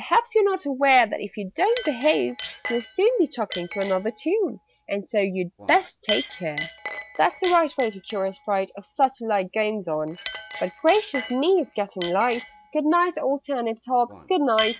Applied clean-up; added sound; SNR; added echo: none; Chink, clink; 14 dB; none.